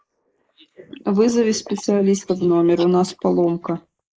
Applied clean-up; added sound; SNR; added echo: neural mask model Resemble Enhance denoiser.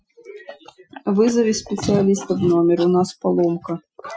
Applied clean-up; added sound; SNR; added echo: classical method Wiener filter.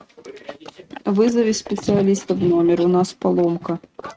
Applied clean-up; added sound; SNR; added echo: neural mask model RNNoise.